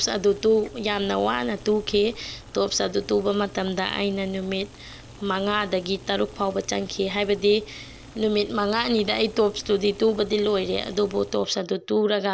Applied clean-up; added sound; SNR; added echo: none; Boiling; 19 dB; none.